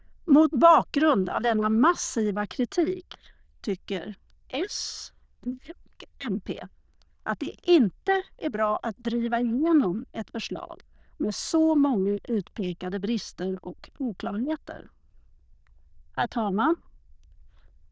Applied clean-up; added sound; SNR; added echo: neural diffusion model UNIVERSE++.